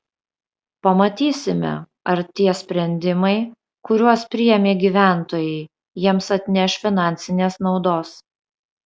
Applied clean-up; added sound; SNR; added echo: none; none; none; none.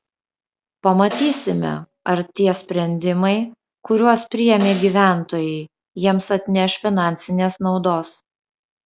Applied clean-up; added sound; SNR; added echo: none; Snare drum; 14 dB; none.